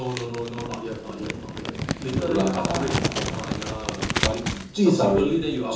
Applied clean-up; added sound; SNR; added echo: none; Crumpling, crinkling; 4 dB; reverberation time 0.6 s.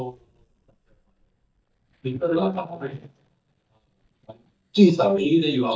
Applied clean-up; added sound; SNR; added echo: neural mask model DeepFilterNet 3.